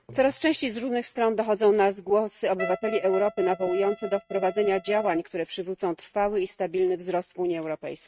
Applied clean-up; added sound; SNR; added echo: neural mask model RNNoise.